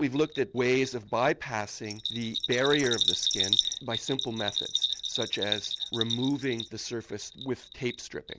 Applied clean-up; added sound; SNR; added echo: none; Bell; 3 dB; none.